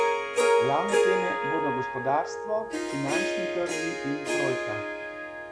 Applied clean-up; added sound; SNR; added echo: none; Harp; -5 dB; none.